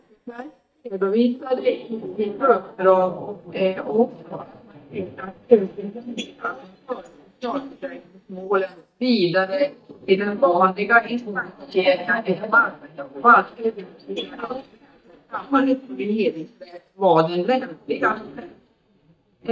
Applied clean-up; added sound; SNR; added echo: neural mask model DeepFilterNet 3.